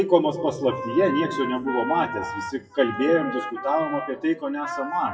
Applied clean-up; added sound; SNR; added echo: classical method WPE with log-MMSE.